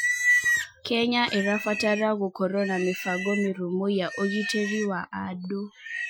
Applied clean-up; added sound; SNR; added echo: classical method Wiener filter.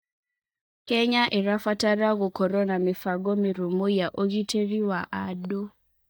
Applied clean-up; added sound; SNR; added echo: neural mask model DeepFilterNet 3.